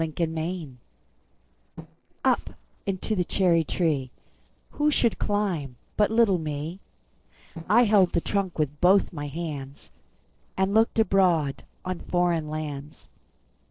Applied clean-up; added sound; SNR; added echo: neural separator model SepFormer DNS4.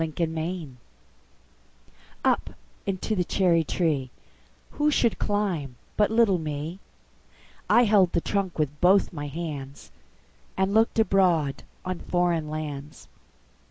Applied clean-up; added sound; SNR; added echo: none; none; none; none.